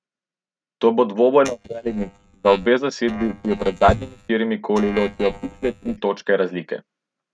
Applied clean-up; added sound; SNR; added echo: neural mask model RNNoise.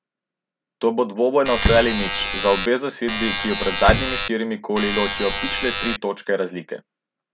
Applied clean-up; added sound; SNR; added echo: none; Slam + Alarm; -1 dB; none.